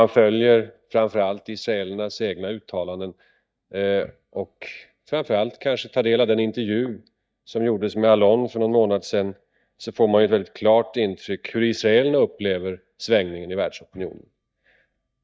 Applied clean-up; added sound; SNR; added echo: neural mask model DeepFilterNet 3.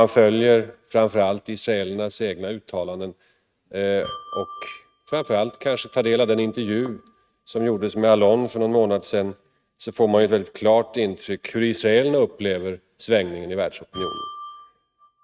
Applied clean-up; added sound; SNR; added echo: neural mask model RNNoise.